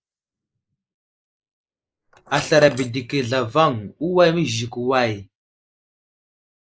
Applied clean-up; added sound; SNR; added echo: neural mask model Resemble Enhance denoiser.